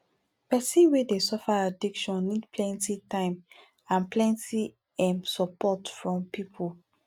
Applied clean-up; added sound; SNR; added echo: none; none; none; none.